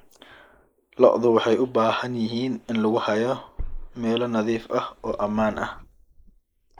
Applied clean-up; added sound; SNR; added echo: neural mask model Resemble Enhance denoiser.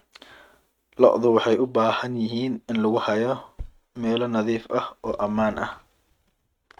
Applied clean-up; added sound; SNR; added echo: neural mask model RNNoise.